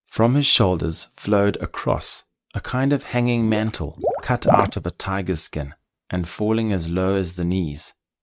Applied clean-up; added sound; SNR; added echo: neural mask model RNNoise.